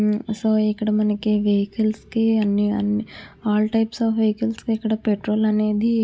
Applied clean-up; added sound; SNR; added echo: none; none; none; none.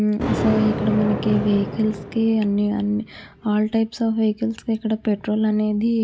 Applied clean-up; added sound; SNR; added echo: none; Thunder; 9 dB; none.